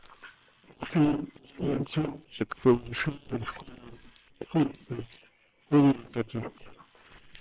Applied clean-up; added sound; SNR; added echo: neural separator model SepFormer WHAM!.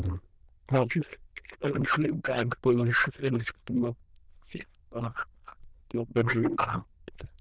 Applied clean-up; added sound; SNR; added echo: neural diffusion model UNIVERSE++.